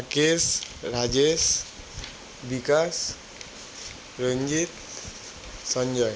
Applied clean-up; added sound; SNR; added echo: none; none; none; none.